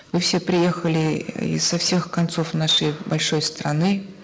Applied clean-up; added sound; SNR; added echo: neural mask model Resemble Enhance denoiser.